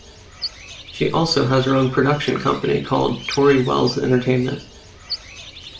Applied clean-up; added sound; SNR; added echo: none; Bird; 15 dB; reverberation time 0.3 s.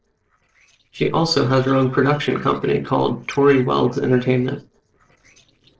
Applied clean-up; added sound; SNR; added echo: neural separator model SepFormer DNS4.